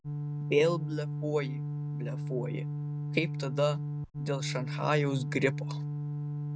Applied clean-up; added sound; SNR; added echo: none; Organ; 1 dB; none.